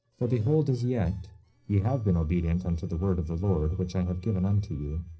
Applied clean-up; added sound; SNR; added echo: neural separator model SepFormer DNS4.